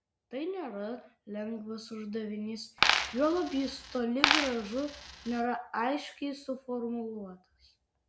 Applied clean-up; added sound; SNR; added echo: none; Coin (dropping); -4 dB; none.